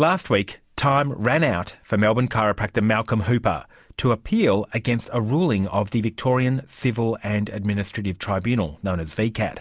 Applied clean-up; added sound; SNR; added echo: none; none; none; none.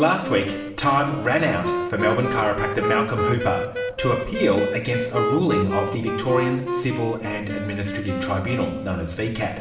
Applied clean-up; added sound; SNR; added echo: none; Wind instrument, woodwind instrument; 4 dB; reverberation time 1.0 s.